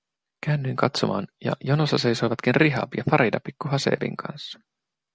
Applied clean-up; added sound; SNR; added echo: none; none; none; none.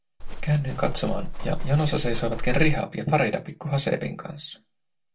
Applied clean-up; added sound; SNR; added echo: none; Livestock, farm animals, working animals; 0 dB; reverberation time 0.2 s.